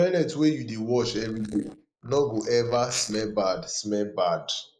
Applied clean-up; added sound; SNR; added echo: neural mask model Resemble Enhance denoiser.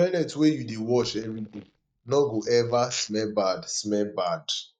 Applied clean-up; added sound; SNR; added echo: neural mask model DeepFilterNet 3.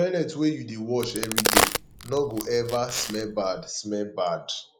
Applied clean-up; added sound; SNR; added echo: none; Crack; 0 dB; none.